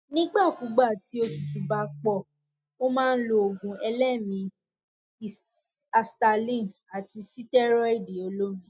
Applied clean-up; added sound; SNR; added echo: classical method spectral subtraction.